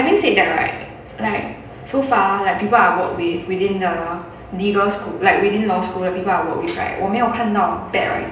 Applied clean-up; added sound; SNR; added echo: none; none; none; reverberation time 0.8 s.